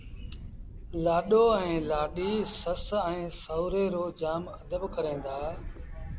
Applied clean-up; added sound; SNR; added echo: none; Camera; 12 dB; none.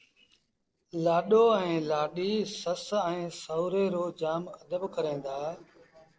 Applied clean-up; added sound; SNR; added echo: neural separator model SepFormer DNS4.